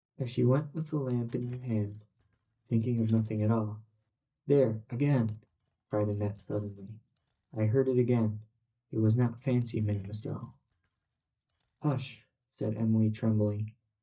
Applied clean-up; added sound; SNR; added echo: neural mask model DeepFilterNet 3.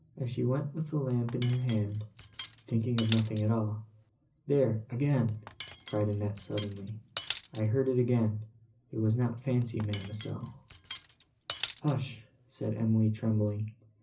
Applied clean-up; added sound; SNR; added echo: none; Cutlery, silverware; 7 dB; reverberation time 0.4 s.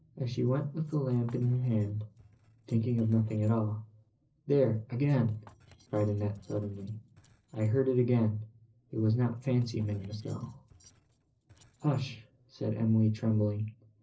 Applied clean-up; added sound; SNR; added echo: neural separator model SepFormer DNS4.